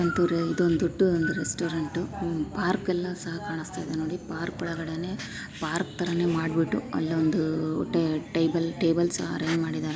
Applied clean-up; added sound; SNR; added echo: none; none; none; none.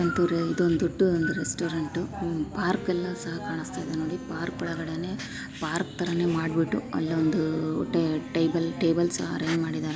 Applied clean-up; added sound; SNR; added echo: none; Wind instrument, woodwind instrument; 16 dB; none.